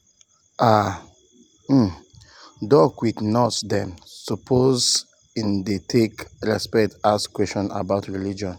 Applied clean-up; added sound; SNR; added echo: none; none; none; none.